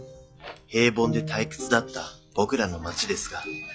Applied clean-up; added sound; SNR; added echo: classical method log-MMSE.